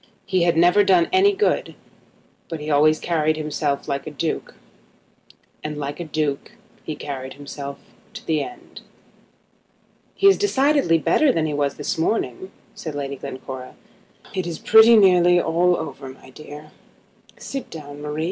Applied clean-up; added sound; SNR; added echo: none; none; none; none.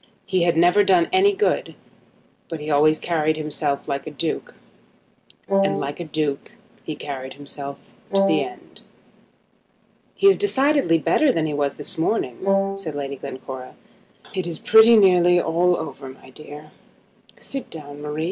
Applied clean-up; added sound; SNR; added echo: none; Wind instrument, woodwind instrument; 0 dB; none.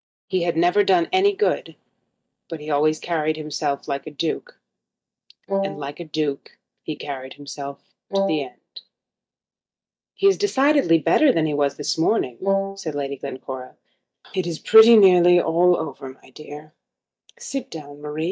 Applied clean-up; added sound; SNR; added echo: neural mask model DeepFilterNet 3.